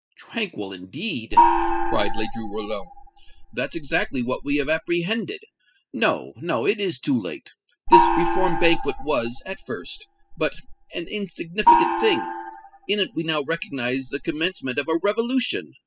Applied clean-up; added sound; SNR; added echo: classical method spectral subtraction.